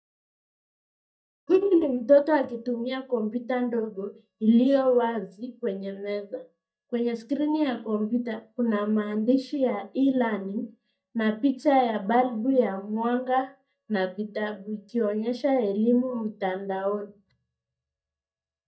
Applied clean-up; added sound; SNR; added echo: neural mask model DeepFilterNet 3.